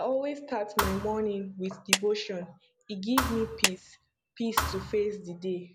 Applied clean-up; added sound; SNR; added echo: none; Clapping + Thump, thud; 1 dB; none.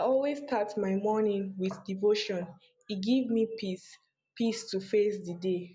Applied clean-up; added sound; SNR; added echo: none; none; none; none.